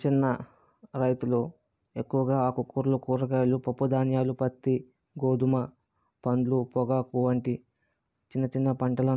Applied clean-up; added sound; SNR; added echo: none; none; none; none.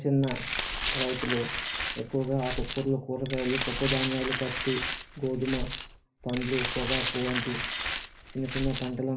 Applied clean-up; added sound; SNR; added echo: none; Glass; -2 dB; reverberation time 0.3 s.